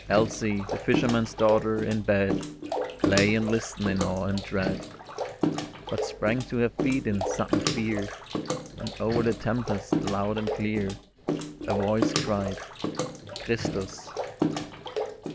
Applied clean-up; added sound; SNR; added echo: none; Bathtub (filling or washing) / Water / Splash, splatter; 3 dB; none.